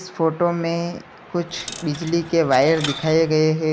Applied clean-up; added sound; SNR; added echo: none; Coin (dropping); 14 dB; none.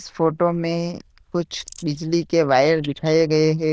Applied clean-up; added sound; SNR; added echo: neural diffusion model UNIVERSE++.